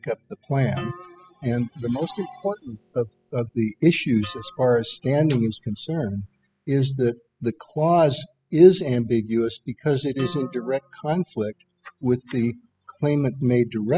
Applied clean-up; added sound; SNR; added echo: classical method spectral subtraction.